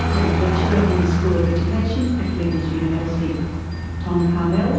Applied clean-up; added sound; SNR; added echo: none; Aircraft; 0 dB; reverberation time 1.3 s.